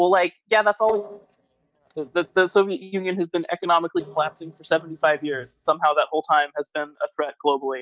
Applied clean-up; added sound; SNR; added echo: neural mask model DeepFilterNet 3.